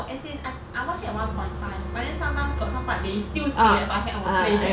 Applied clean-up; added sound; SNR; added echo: none; Wind instrument, woodwind instrument; 20 dB; none.